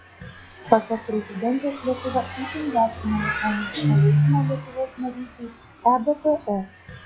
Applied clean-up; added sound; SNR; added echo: classical method log-MMSE.